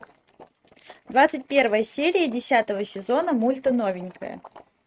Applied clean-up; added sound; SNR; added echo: neural mask model RNNoise.